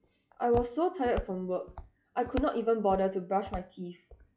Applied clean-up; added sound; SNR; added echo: classical method log-MMSE.